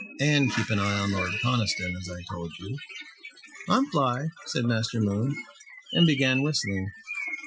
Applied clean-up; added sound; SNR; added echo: classical method Wiener filter.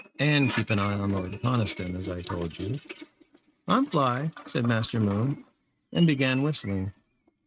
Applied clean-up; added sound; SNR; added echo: neural mask model RNNoise.